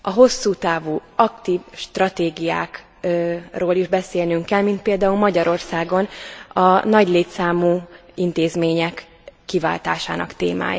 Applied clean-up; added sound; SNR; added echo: none; none; none; none.